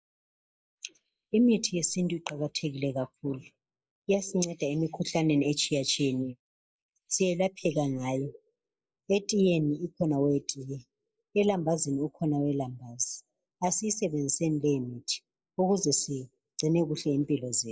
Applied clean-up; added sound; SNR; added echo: neural mask model Resemble Enhance denoiser.